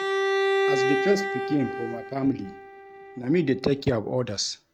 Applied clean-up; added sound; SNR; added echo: neural mask model RNNoise.